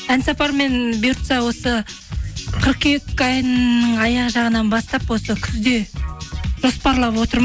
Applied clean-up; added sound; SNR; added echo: none; none; none; none.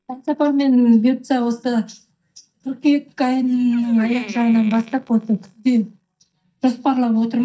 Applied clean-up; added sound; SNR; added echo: neural mask model DeepFilterNet 3.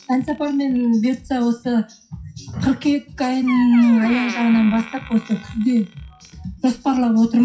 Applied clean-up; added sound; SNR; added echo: classical method WPE with log-MMSE.